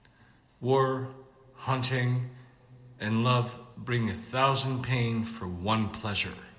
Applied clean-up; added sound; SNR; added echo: none; none; none; reverberation time 2.2 s.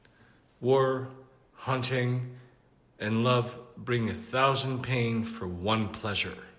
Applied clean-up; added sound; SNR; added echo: none; none; none; none.